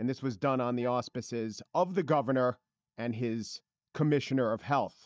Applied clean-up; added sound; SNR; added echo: neural mask model DeepFilterNet 3.